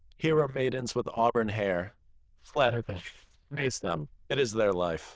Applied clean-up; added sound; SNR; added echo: neural diffusion model UNIVERSE++.